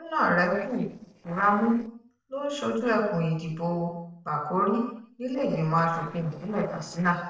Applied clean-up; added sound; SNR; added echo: neural separator model SepFormer DNS4.